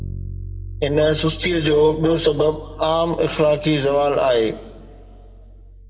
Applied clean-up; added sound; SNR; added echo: none; Bass guitar; 14 dB; reverberation time 1.3 s.